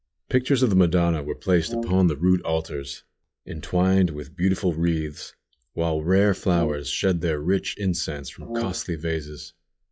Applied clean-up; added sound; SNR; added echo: classical method log-MMSE.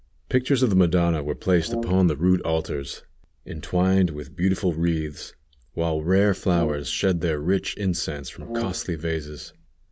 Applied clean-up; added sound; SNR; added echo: none; Brass instrument; 11 dB; none.